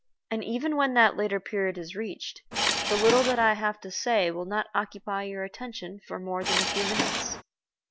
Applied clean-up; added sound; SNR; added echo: none; Subway, metro, underground / Engine; 0 dB; none.